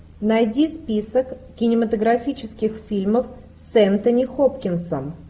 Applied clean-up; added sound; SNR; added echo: none; none; none; none.